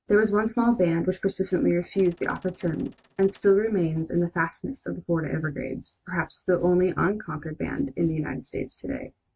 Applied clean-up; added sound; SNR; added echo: neural mask model RNNoise.